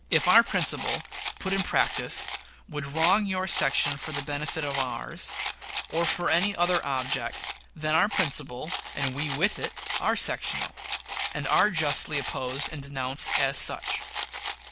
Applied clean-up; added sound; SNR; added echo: none; Rattle; 4 dB; none.